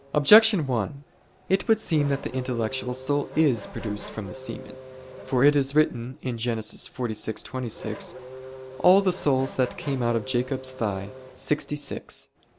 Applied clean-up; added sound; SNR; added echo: none; Race car, auto racing / Accelerating, revving, vroom; 16 dB; none.